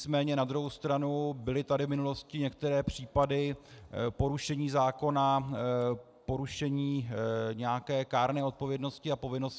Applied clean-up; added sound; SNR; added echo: none; none; none; none.